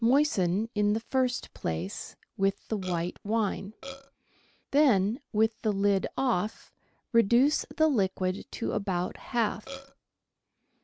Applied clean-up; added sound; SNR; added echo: neural mask model Resemble Enhance denoiser.